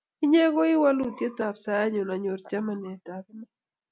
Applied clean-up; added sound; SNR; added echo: none; none; none; none.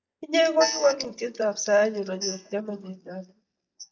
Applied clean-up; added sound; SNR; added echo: neural mask model DeepFilterNet 3.